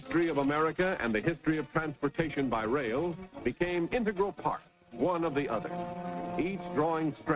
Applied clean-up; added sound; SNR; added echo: neural mask model RNNoise.